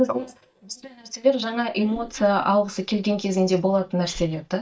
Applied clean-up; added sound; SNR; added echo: neural mask model DeepFilterNet 3.